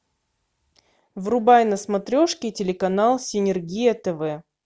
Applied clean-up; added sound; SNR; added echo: none; none; none; none.